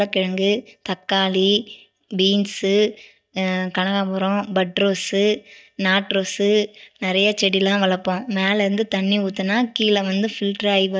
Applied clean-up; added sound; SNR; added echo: neural mask model DeepFilterNet 3.